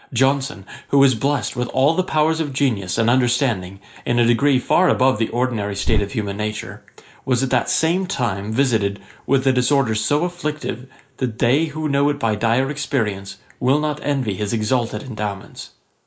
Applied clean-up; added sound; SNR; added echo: neural mask model Resemble Enhance denoiser.